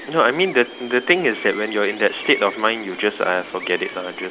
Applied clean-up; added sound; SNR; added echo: none; Gull, seagull; 14 dB; none.